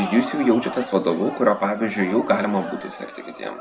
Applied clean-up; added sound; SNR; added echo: none; Crowd; 12 dB; none.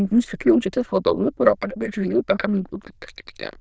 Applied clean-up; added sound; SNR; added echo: neural diffusion model UNIVERSE++.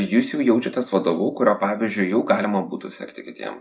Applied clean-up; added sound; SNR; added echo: none; none; none; none.